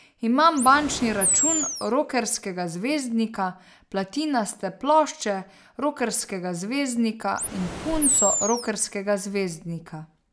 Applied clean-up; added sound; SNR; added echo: none; Animal; -2 dB; none.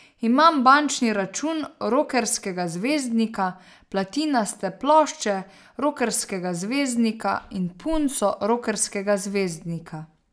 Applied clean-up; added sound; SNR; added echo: none; none; none; none.